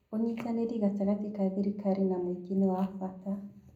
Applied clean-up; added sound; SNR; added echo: none; none; none; reverberation time 0.5 s.